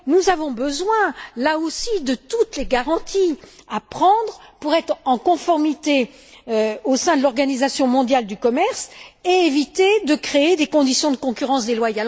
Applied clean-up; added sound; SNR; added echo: none; none; none; none.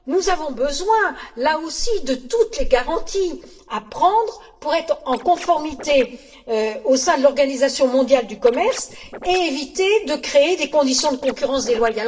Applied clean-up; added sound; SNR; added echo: neural separator model SepFormer DNS4.